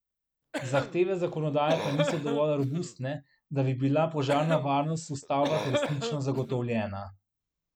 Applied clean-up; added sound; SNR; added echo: none; Cough; 7 dB; none.